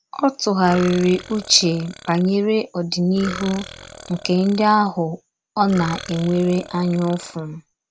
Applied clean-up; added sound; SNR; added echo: none; Burping, eructation; 16 dB; none.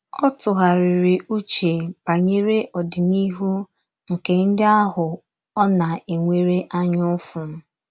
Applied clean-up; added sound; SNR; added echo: none; none; none; none.